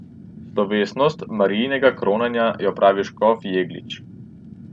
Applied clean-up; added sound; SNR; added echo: none; Fire; 18 dB; none.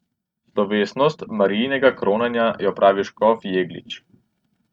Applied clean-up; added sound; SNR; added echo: neural mask model RNNoise.